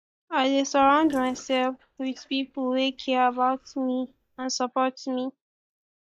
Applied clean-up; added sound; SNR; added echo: neural mask model DeepFilterNet 3.